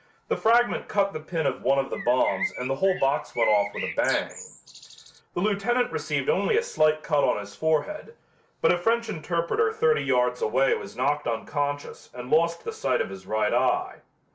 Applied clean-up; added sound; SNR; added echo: none; Bird; 10 dB; none.